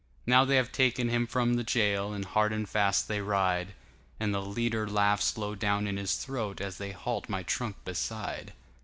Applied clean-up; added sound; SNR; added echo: none; none; none; none.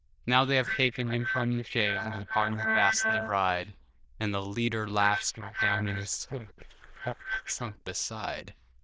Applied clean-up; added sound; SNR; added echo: neural diffusion model UNIVERSE++.